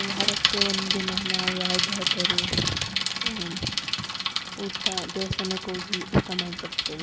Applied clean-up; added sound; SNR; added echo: none; Bicycle; -4 dB; none.